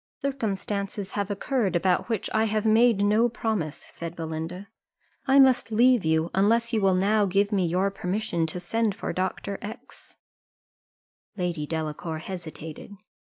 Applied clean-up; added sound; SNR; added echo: neural mask model DeepFilterNet 3.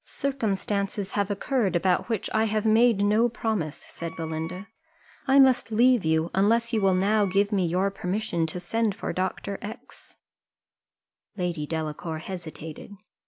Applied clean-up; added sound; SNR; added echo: none; Wind instrument, woodwind instrument; 20 dB; none.